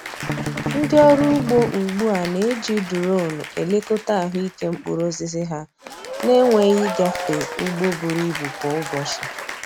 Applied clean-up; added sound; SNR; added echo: none; Applause / Cheering + Strum; 9 dB; none.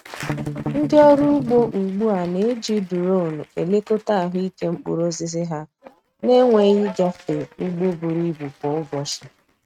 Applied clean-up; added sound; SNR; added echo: neural mask model RNNoise.